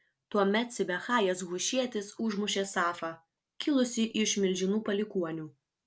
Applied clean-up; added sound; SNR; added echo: none; none; none; none.